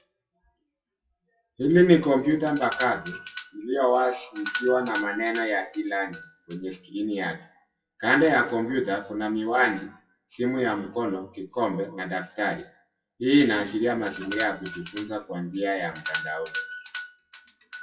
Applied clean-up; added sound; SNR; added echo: classical method WPE with log-MMSE.